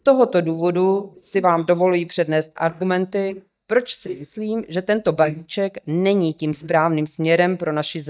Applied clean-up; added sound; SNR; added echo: neural mask model DeepFilterNet 3.